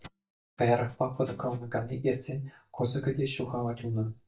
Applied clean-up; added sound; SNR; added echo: neural mask model DeepFilterNet 3.